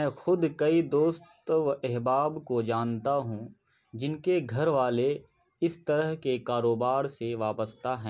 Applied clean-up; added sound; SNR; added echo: none; none; none; none.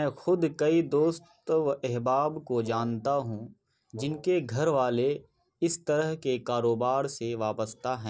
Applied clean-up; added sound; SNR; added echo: neural separator model SepFormer DNS4.